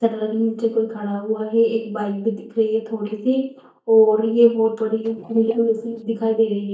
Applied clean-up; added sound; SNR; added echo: neural mask model DeepFilterNet 3.